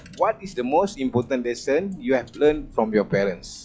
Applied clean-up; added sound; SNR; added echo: classical method log-MMSE.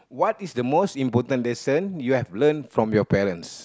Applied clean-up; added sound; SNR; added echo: none; none; none; none.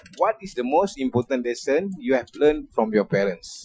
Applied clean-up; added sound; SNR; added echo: classical method Wiener filter.